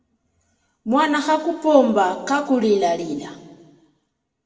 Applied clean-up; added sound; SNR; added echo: none; none; none; reverberation time 1.5 s.